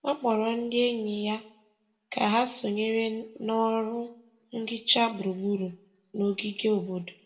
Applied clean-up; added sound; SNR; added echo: none; none; none; reverberation time 0.4 s.